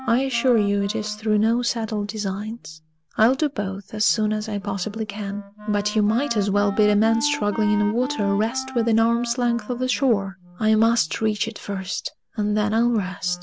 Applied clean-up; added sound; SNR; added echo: none; Wind instrument, woodwind instrument; 16 dB; none.